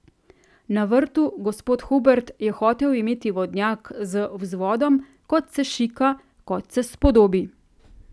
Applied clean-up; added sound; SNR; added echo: none; none; none; none.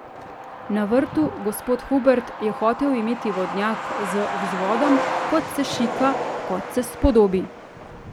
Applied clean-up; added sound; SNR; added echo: none; Truck; 6 dB; none.